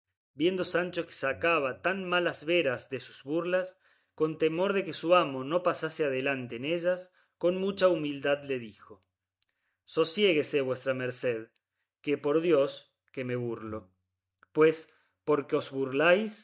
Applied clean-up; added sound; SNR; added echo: neural mask model DeepFilterNet 3.